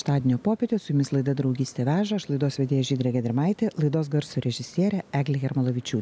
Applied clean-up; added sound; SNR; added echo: none; none; none; none.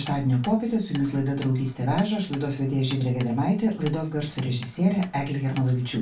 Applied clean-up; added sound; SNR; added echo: none; Hammer; 20 dB; reverberation time 0.2 s.